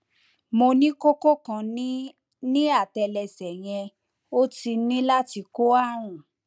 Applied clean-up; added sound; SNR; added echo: none; none; none; none.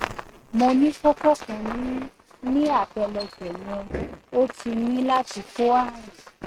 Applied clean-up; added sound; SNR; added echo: neural mask model RNNoise.